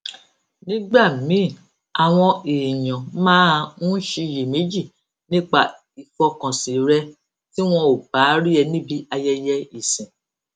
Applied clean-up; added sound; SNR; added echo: none; none; none; none.